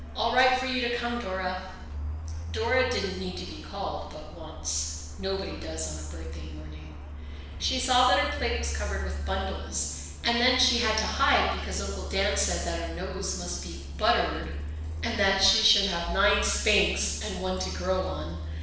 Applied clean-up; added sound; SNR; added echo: none; Truck; 7 dB; reverberation time 0.9 s.